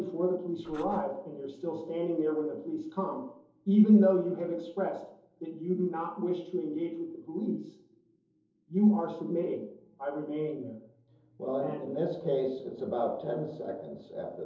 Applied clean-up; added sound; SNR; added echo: neural separator model SepFormer DNS4.